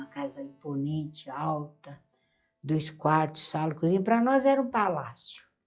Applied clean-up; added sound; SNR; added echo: classical method log-MMSE.